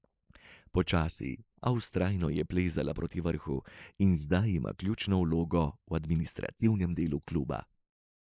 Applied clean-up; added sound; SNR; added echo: neural mask model Resemble Enhance denoiser.